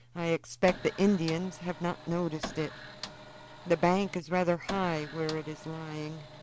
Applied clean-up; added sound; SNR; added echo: none; Printer; 13 dB; none.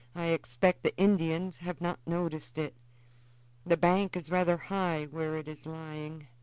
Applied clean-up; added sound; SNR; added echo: none; none; none; none.